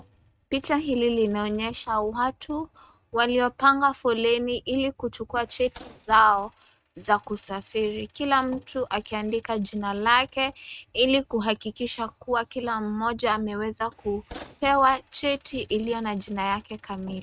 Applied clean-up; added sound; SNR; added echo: neural mask model RNNoise.